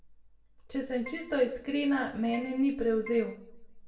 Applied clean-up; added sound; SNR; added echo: none; Keyboard (musical); 15 dB; reverberation time 0.6 s.